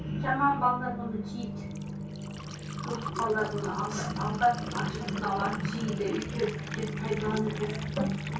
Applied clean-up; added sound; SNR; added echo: none; Liquid; 13 dB; reverberation time 0.3 s.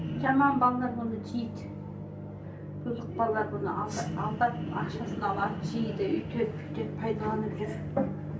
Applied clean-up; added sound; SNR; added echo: none; none; none; none.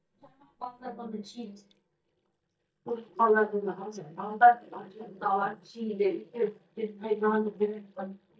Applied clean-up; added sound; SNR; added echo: neural mask model DeepFilterNet 3.